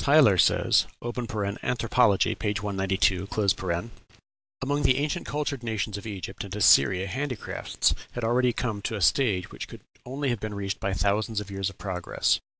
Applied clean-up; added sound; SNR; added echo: none; none; none; none.